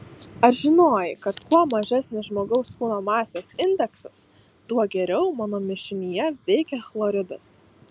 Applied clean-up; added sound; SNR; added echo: none; none; none; none.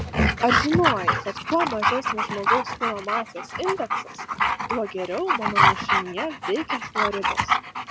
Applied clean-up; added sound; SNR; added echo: none; Dog; -4 dB; none.